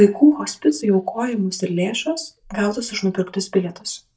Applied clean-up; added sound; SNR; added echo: neural mask model DeepFilterNet 3.